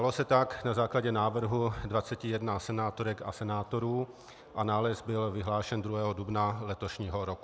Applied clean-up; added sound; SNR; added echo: none; none; none; none.